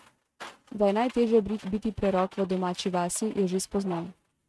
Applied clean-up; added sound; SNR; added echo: neural mask model RNNoise.